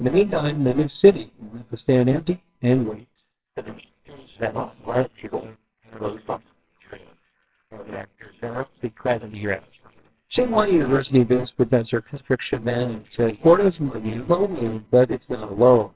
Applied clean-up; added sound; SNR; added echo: neural separator model SepFormer WHAMR!.